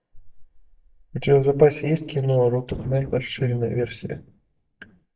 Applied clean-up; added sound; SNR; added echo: neural mask model DeepFilterNet 3.